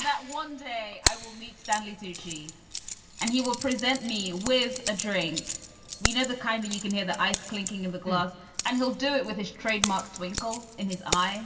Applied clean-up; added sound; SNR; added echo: none; Keys jangling; 5 dB; reverberation time 2.7 s.